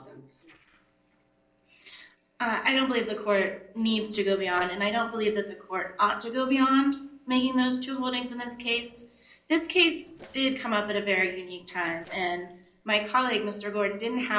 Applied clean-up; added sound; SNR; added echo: neural separator model SepFormer DNS4.